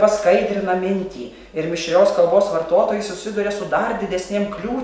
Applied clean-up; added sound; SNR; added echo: none; none; none; none.